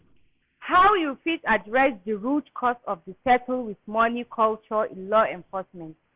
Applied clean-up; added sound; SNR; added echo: none; none; none; none.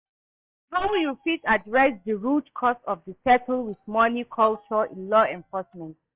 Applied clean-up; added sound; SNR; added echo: neural mask model DeepFilterNet 3.